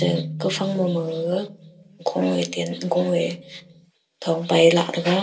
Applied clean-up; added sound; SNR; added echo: none; Keyboard (musical); 16 dB; reverberation time 0.2 s.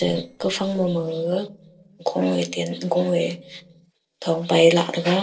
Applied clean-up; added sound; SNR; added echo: neural separator model SepFormer DNS4.